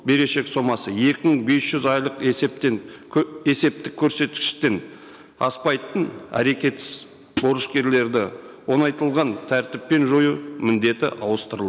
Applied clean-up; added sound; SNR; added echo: none; Hi-hat; 5 dB; none.